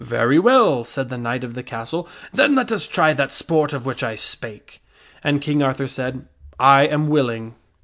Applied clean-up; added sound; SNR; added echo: none; none; none; none.